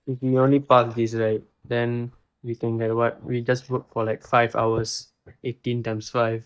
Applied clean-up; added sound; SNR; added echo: neural mask model DeepFilterNet 3.